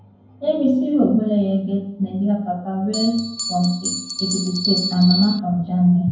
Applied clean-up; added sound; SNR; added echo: none; Bell; 6 dB; reverberation time 0.9 s.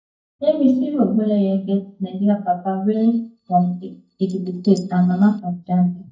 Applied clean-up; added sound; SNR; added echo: neural mask model DeepFilterNet 3.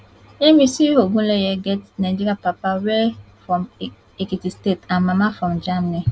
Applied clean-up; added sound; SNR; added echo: none; none; none; none.